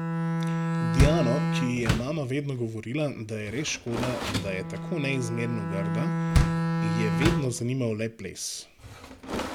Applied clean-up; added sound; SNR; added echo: none; Door + Bowed string instrument; -2 dB; none.